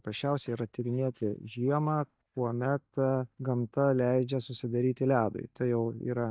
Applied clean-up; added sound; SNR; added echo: neural mask model DeepFilterNet 3.